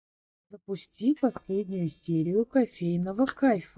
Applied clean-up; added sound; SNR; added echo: neural mask model DeepFilterNet 3.